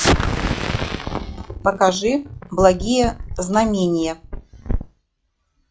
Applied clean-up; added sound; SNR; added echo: classical method log-MMSE.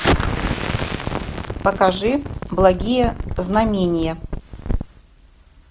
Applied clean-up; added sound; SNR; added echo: none; Explosion; 3 dB; none.